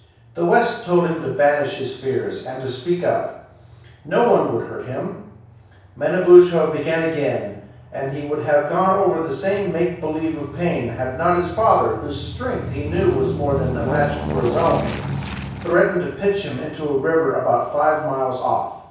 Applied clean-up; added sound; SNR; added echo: none; Aircraft; 12 dB; reverberation time 0.7 s.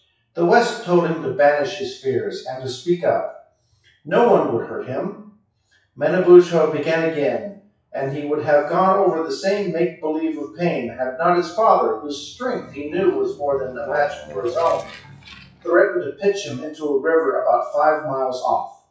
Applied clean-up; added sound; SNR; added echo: classical method WPE with log-MMSE.